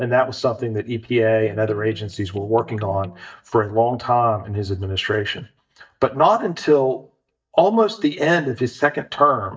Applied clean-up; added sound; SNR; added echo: neural mask model DeepFilterNet 3.